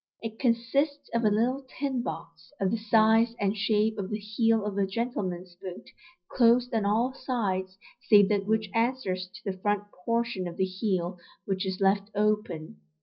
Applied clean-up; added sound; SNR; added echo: neural separator model SepFormer DNS4.